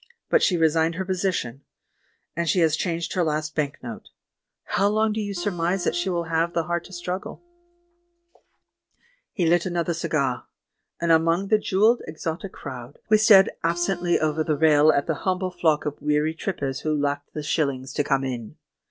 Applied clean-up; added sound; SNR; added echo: none; Acoustic guitar; 19 dB; none.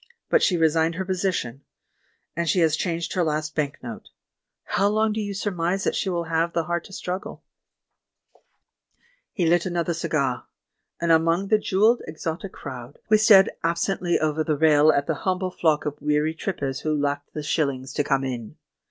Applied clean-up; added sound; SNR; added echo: none; none; none; none.